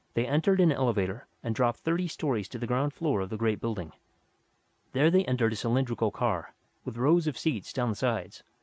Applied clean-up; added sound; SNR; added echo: none; none; none; none.